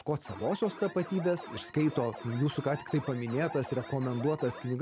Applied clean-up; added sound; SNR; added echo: none; Alarm; 13 dB; none.